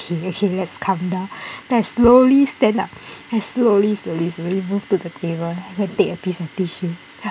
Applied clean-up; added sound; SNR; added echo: none; Bass drum; 19 dB; none.